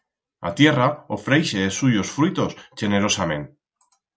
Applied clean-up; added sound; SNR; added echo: none; none; none; none.